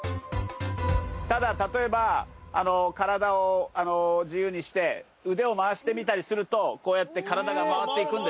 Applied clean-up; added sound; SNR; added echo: none; none; none; none.